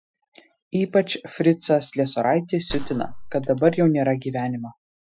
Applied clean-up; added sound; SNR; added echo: classical method Wiener filter.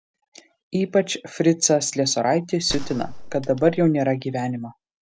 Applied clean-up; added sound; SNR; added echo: none; Gunshot, gunfire; 9 dB; none.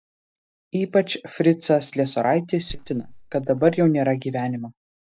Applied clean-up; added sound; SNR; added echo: neural mask model DeepFilterNet 3.